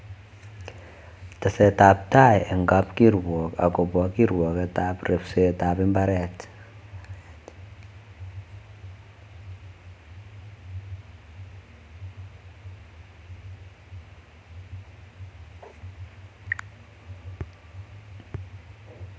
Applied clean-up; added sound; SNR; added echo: none; none; none; none.